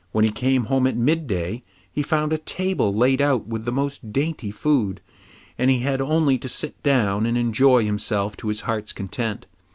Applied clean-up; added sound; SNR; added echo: none; none; none; none.